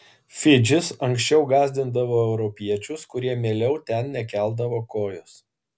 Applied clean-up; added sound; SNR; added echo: none; none; none; none.